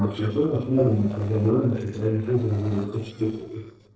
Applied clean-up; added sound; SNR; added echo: neural separator model SepFormer DNS4.